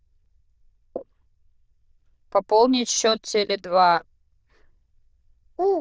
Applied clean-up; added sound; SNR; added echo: neural diffusion model UNIVERSE++.